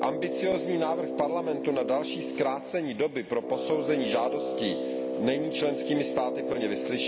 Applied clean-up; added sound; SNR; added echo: none; Brass instrument; 3 dB; none.